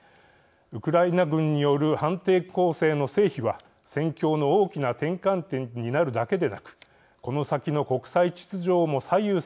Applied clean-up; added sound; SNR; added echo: none; none; none; none.